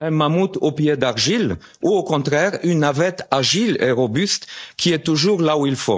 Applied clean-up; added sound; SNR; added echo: neural mask model DeepFilterNet 3.